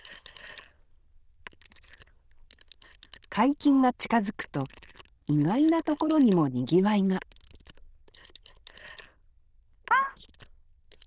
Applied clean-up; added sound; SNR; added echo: neural diffusion model UNIVERSE++.